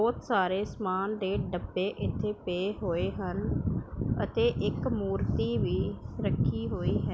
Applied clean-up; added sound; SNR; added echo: none; none; none; none.